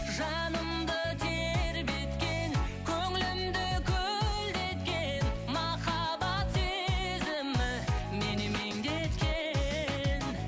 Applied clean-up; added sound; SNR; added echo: none; none; none; none.